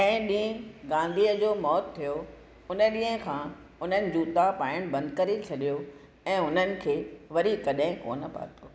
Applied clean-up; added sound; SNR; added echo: none; none; none; none.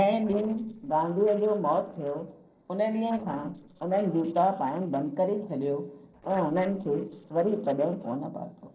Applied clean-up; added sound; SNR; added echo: neural separator model SepFormer DNS4.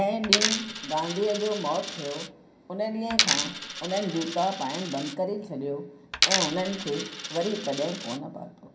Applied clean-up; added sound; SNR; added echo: none; Coin (dropping); 1 dB; reverberation time 0.3 s.